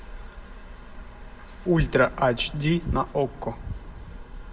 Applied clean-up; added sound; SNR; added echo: none; Rain; 19 dB; reverberation time 0.3 s.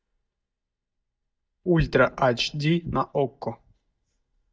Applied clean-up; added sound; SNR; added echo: neural mask model DeepFilterNet 3.